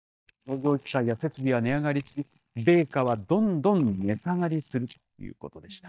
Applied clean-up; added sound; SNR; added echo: neural mask model DeepFilterNet 3.